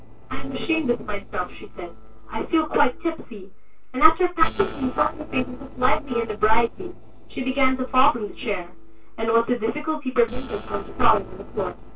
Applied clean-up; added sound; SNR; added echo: neural separator model SepFormer DNS4.